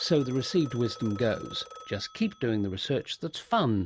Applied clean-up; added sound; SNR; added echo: none; Telephone; 19 dB; none.